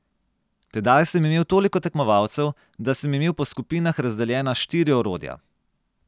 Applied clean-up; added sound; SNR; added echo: none; none; none; none.